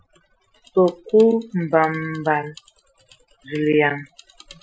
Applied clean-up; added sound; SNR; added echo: classical method Wiener filter.